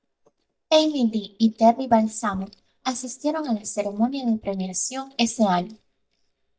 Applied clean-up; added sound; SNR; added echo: neural mask model DeepFilterNet 3.